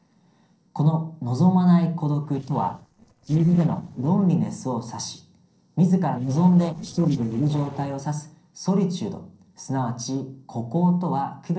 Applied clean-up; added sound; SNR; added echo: neural separator model SepFormer DNS4.